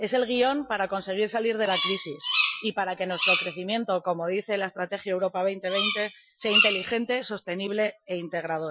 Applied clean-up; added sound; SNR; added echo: classical method Wiener filter.